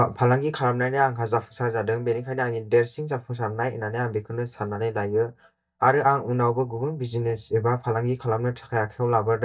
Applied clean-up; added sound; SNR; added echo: neural mask model DeepFilterNet 3.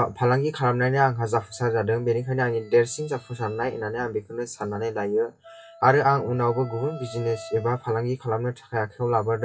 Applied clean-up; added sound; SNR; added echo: classical method WPE with log-MMSE.